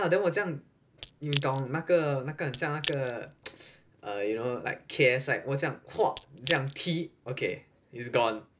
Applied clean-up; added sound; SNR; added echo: none; Crack / Crushing; 11 dB; none.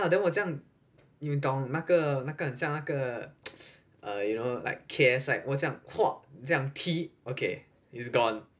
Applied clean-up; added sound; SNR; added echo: none; none; none; none.